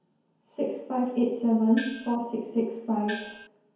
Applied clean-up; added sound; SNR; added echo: none; Gong; 11 dB; reverberation time 0.9 s.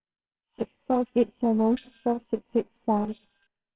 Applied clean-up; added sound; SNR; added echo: neural separator model SepFormer WHAMR!.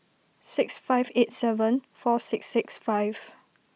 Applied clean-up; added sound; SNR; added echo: none; none; none; none.